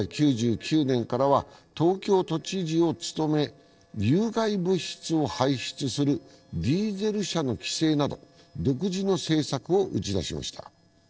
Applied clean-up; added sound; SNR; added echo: neural separator model SepFormer DNS4.